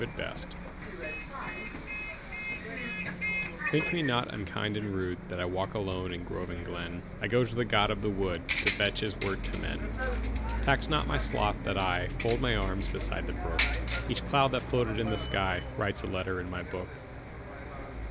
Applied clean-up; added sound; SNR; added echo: none; Bus; 2 dB; none.